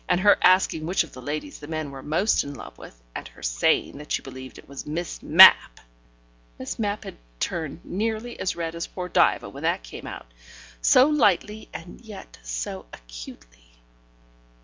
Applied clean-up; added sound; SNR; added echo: none; none; none; none.